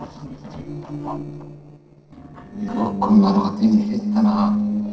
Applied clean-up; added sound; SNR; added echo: neural separator model SepFormer DNS4.